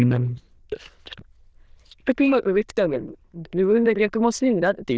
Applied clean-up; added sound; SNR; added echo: neural diffusion model UNIVERSE++.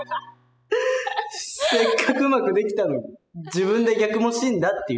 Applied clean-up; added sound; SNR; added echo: classical method spectral subtraction.